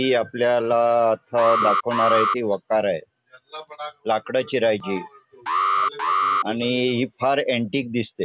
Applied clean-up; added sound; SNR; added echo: none; Alarm; 0 dB; none.